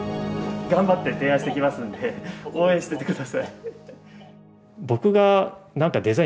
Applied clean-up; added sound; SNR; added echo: none; none; none; none.